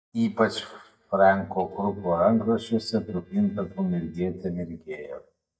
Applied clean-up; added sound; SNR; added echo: neural mask model DeepFilterNet 3.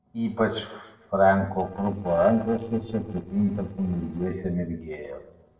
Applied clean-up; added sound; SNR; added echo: neural separator model SepFormer DNS4.